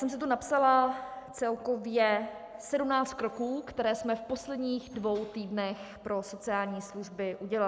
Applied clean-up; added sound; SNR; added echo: none; none; none; none.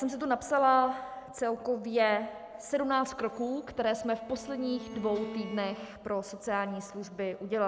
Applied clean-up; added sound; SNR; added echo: none; Bowed string instrument; 15 dB; none.